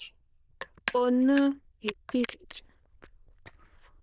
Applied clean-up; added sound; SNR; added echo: neural diffusion model UNIVERSE++.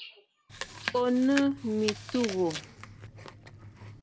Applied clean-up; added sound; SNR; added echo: none; Chewing, mastication; 10 dB; none.